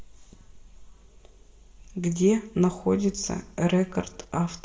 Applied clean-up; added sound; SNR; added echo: none; none; none; reverberation time 0.5 s.